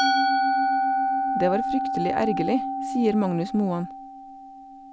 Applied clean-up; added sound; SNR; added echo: none; Musical instrument; -2 dB; none.